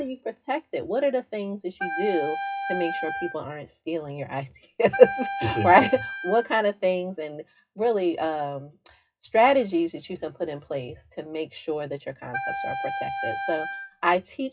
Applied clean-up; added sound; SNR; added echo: classical method WPE with log-MMSE.